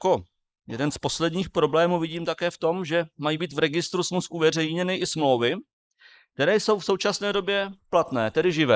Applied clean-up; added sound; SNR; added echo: neural mask model Resemble Enhance denoiser.